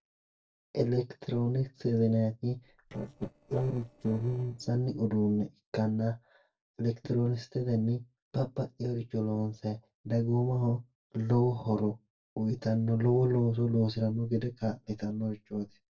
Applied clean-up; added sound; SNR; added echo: neural separator model SepFormer DNS4.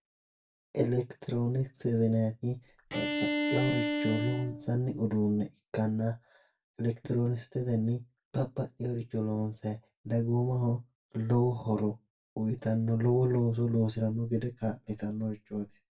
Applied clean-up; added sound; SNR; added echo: none; Bowed string instrument; 2 dB; reverberation time 0.2 s.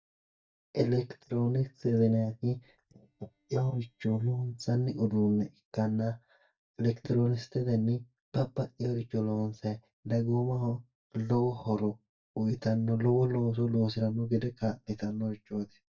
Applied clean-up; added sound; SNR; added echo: neural mask model DeepFilterNet 3.